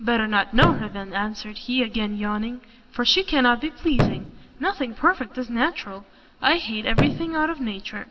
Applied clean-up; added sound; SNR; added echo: none; Thump, thud; 3 dB; reverberation time 0.6 s.